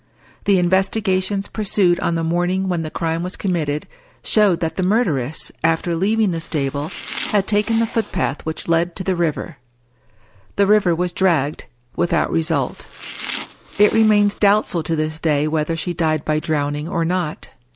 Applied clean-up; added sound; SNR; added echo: none; Domestic sounds, home sounds; 13 dB; none.